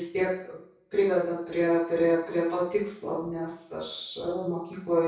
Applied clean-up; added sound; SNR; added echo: none; none; none; reverberation time 0.6 s.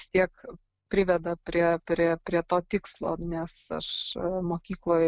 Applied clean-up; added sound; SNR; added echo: none; none; none; none.